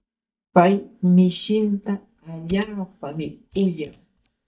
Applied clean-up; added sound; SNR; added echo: neural mask model DeepFilterNet 3.